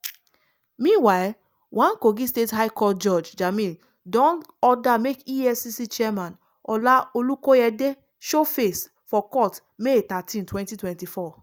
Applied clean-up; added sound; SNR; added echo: none; none; none; none.